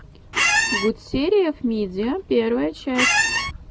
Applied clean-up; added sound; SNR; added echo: none; Squeak; -4 dB; none.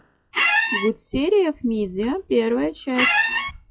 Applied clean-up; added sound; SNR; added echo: classical method log-MMSE.